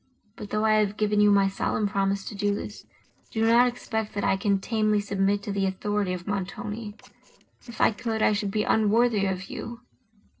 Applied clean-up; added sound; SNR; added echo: neural separator model SepFormer DNS4.